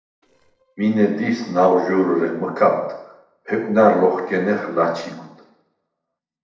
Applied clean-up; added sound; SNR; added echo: neural separator model SepFormer DNS4.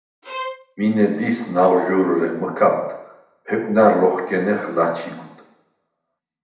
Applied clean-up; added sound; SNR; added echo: none; Bowed string instrument; 13 dB; reverberation time 0.8 s.